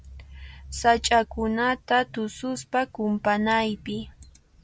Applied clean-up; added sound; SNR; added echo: none; none; none; none.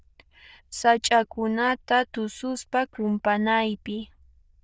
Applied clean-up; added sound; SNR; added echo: neural diffusion model UNIVERSE++.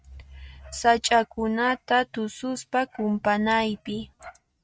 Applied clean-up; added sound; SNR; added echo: neural mask model RNNoise.